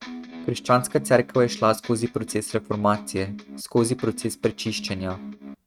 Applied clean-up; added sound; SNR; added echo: neural mask model RNNoise.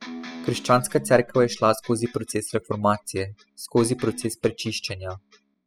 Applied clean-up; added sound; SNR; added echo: classical method spectral subtraction.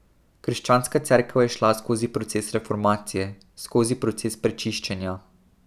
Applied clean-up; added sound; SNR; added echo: none; none; none; none.